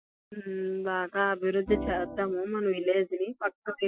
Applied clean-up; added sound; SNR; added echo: classical method Wiener filter.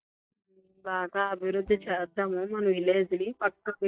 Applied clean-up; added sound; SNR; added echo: neural mask model DeepFilterNet 3.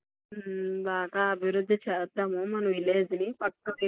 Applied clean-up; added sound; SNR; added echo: neural mask model Resemble Enhance denoiser.